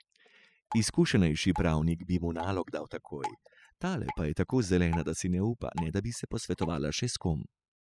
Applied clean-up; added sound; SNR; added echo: classical method spectral subtraction.